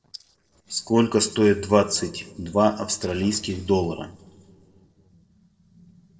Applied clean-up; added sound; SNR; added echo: neural separator model SepFormer DNS4.